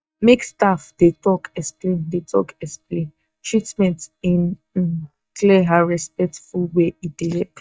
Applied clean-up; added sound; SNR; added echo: neural mask model DeepFilterNet 3.